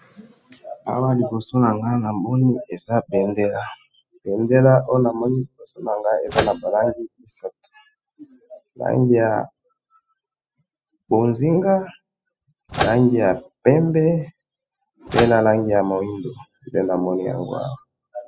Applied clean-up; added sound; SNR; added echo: classical method spectral subtraction.